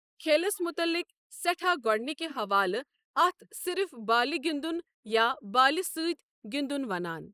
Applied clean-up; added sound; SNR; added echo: neural mask model Resemble Enhance denoiser.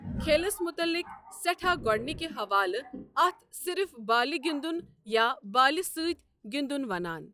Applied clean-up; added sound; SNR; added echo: classical method log-MMSE.